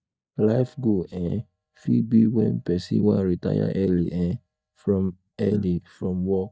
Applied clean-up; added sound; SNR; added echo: neural mask model DeepFilterNet 3.